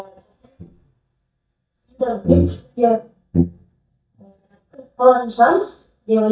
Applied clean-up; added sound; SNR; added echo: neural mask model DeepFilterNet 3.